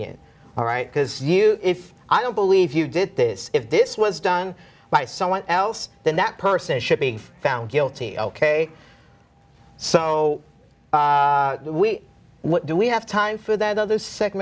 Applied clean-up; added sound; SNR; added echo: none; none; none; none.